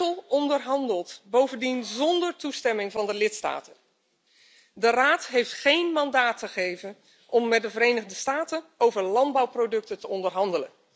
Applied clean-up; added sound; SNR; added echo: none; none; none; none.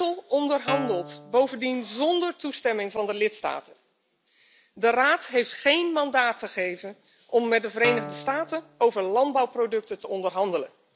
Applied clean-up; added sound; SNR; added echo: none; Guitar; 8 dB; none.